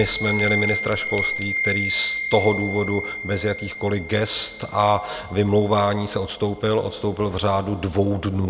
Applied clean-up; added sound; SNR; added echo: none; Bell; 1 dB; none.